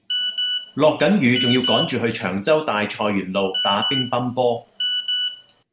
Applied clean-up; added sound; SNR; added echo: none; Telephone; 4 dB; none.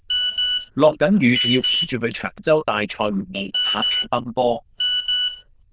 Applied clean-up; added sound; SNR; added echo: neural diffusion model UNIVERSE++.